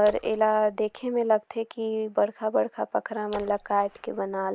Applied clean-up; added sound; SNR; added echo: none; Splash, splatter; 19 dB; none.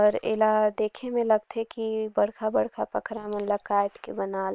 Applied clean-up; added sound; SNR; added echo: neural separator model SepFormer WHAM!.